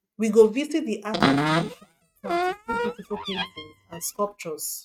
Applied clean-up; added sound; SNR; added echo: neural mask model RNNoise.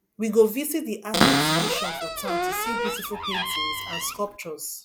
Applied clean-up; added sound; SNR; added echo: none; Cupboard open or close; -4 dB; none.